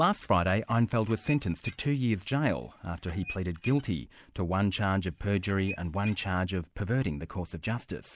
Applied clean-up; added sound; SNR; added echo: none; Squeak / Dishes, pots, and pans; 9 dB; none.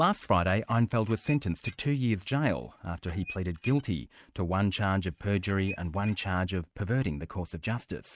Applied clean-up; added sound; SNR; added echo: neural mask model RNNoise.